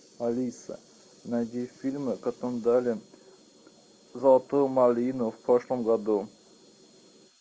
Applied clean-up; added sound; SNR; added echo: none; none; none; none.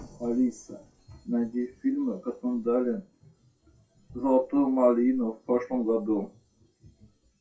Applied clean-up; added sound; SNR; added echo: classical method WPE with log-MMSE.